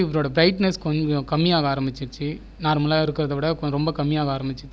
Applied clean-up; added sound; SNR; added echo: none; none; none; none.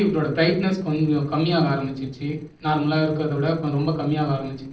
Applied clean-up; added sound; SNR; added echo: neural separator model SepFormer DNS4.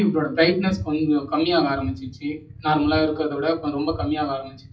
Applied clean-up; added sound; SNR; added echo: classical method WPE with log-MMSE.